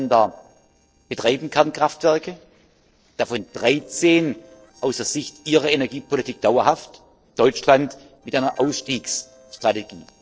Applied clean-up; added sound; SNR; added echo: neural separator model SepFormer DNS4.